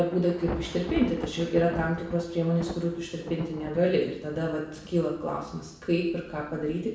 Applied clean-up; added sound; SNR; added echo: none; Thunder / Rain; 12 dB; reverberation time 0.7 s.